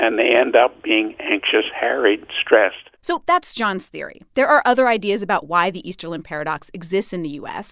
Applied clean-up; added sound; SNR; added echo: none; none; none; none.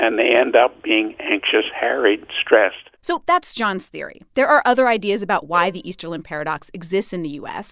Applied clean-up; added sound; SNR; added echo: none; Bowed string instrument; 16 dB; none.